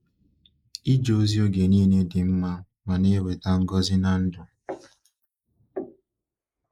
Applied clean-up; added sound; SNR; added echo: neural mask model Resemble Enhance denoiser.